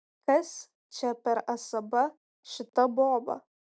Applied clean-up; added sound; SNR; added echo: none; none; none; none.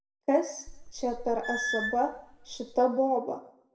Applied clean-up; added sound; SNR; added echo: none; Squeak / Screech; 7 dB; reverberation time 0.6 s.